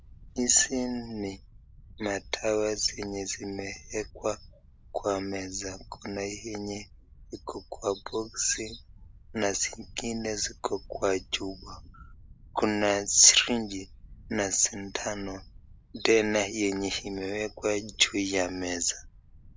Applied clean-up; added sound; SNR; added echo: none; Wind; 20 dB; none.